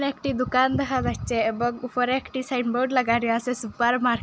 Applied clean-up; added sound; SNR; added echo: none; none; none; none.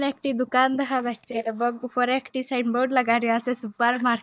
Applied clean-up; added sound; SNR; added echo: neural mask model DeepFilterNet 3.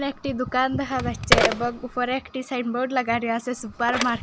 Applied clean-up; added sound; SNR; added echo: none; Telephone; 4 dB; none.